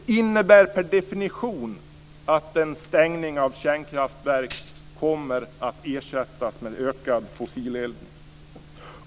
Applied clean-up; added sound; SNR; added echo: none; Tambourine; -1 dB; none.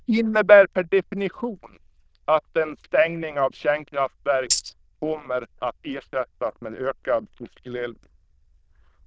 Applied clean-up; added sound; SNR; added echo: neural diffusion model UNIVERSE++.